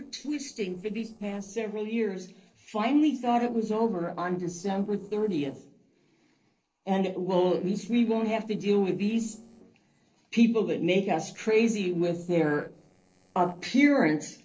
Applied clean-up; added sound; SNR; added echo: neural separator model SepFormer DNS4.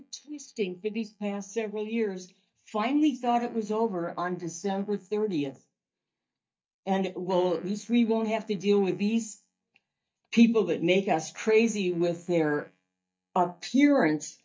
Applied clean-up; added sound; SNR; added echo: neural mask model DeepFilterNet 3.